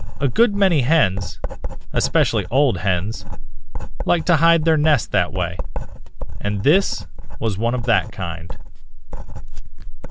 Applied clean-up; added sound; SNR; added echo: none; Writing; 0 dB; none.